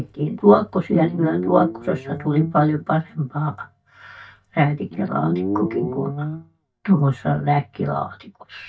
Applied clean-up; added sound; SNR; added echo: neural mask model DeepFilterNet 3.